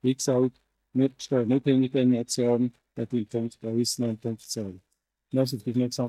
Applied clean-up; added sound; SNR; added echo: neural mask model DeepFilterNet 3.